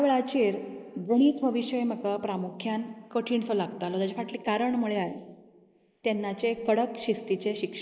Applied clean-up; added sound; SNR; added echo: neural mask model Resemble Enhance denoiser.